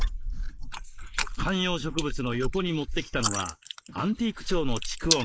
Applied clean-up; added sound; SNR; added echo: neural mask model Resemble Enhance denoiser.